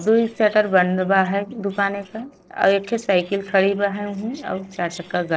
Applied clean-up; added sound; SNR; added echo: neural separator model SepFormer DNS4.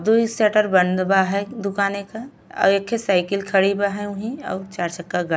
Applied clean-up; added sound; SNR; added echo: none; none; none; none.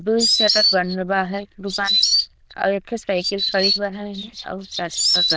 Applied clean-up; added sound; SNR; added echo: neural diffusion model UNIVERSE++.